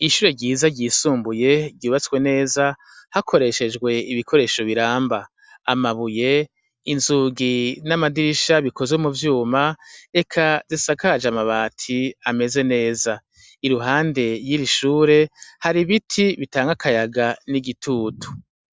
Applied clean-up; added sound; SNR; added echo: none; none; none; none.